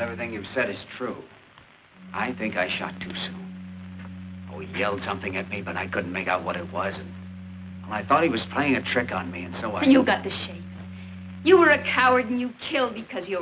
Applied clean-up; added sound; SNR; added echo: none; Organ; 14 dB; none.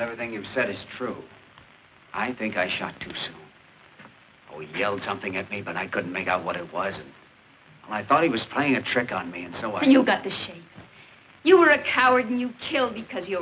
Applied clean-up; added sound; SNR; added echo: none; none; none; none.